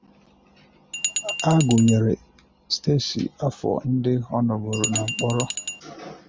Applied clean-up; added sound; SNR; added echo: none; Glass; 5 dB; none.